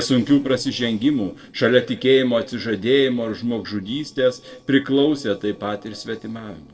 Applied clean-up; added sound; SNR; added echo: neural separator model SepFormer DNS4.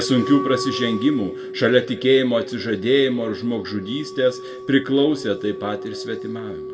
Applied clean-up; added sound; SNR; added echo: none; Wind instrument, woodwind instrument; 10 dB; reverberation time 1.1 s.